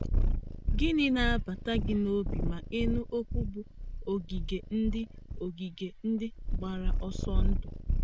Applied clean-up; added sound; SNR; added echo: none; Purr; -2 dB; none.